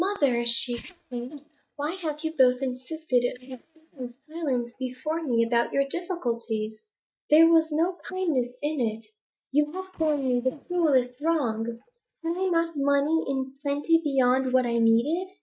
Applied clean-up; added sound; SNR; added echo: neural mask model DeepFilterNet 3.